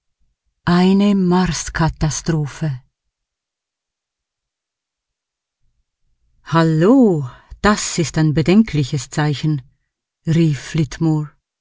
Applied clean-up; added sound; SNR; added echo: none; none; none; none.